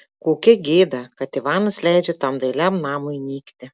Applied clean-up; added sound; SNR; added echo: none; none; none; none.